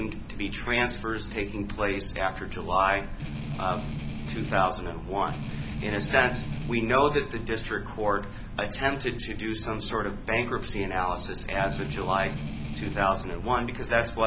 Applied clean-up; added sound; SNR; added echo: none; Strum; 7 dB; none.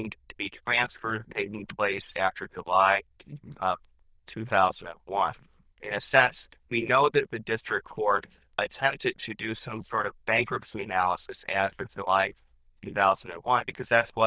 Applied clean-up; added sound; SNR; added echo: neural diffusion model UNIVERSE++.